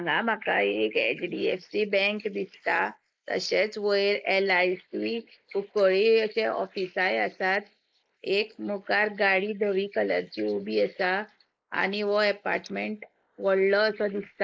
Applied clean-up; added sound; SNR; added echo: neural mask model Resemble Enhance denoiser.